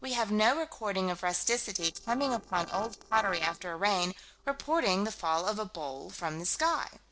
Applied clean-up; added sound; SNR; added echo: neural separator model SepFormer DNS4.